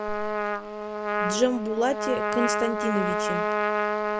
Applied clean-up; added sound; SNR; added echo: none; Trumpet; -2 dB; none.